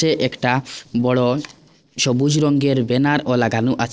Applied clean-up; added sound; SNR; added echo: neural separator model SepFormer DNS4.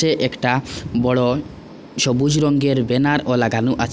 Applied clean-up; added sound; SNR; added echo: none; none; none; none.